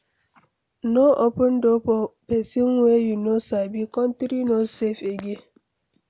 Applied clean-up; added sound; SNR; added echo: none; none; none; none.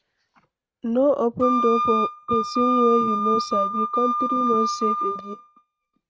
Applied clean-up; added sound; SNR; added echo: neural mask model RNNoise.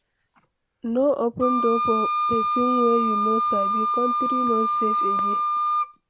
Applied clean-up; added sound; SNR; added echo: none; Wind instrument, woodwind instrument; -2 dB; none.